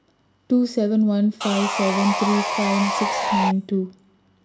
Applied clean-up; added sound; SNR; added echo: none; Sawing; 1 dB; reverberation time 0.5 s.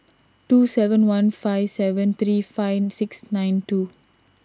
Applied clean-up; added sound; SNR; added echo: none; none; none; none.